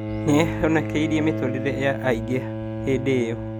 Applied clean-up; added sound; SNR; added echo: none; Bowed string instrument; 4 dB; none.